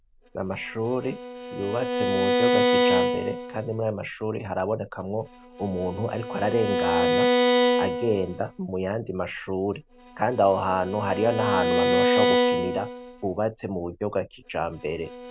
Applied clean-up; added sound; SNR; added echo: none; Bowed string instrument; -2 dB; none.